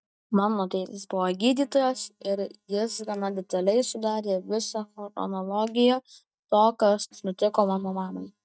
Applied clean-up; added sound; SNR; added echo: neural mask model DeepFilterNet 3.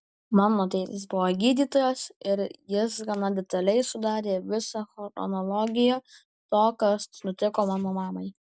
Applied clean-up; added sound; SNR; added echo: none; none; none; none.